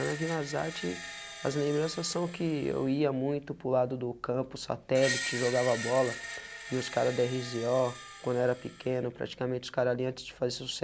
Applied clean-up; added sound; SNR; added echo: none; Screech; 11 dB; none.